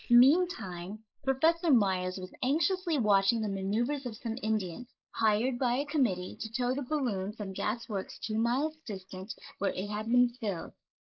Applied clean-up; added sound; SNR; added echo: neural mask model Resemble Enhance denoiser.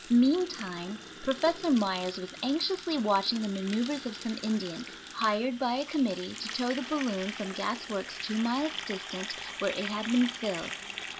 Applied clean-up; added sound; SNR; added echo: none; Water tap, faucet; 11 dB; none.